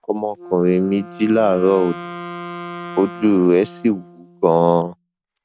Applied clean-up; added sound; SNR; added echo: none; Wind instrument, woodwind instrument; 16 dB; none.